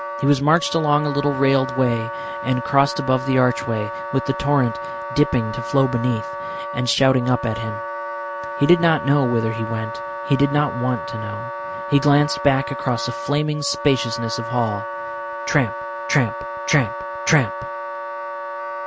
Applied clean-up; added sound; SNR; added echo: none; Wind instrument, woodwind instrument; 7 dB; none.